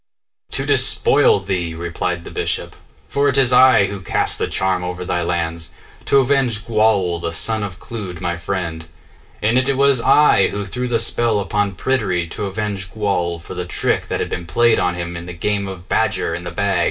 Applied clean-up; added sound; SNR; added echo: none; none; none; reverberation time 0.2 s.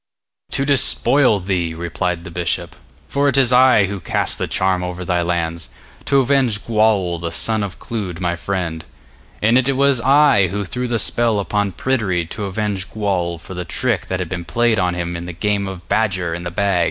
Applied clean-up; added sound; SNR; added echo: none; none; none; none.